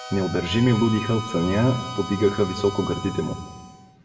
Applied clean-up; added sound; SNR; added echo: none; Harmonica; 12 dB; reverberation time 1.3 s.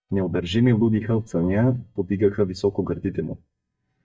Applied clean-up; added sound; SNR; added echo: neural mask model DeepFilterNet 3.